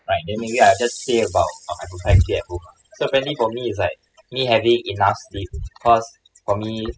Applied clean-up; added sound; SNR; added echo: classical method spectral subtraction.